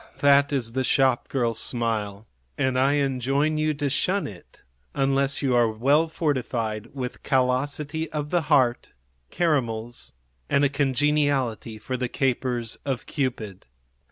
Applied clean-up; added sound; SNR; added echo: none; none; none; none.